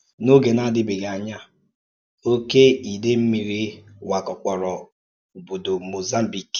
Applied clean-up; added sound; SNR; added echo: none; none; none; none.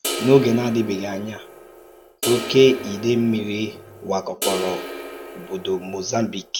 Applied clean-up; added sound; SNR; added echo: none; Crash cymbal; 10 dB; none.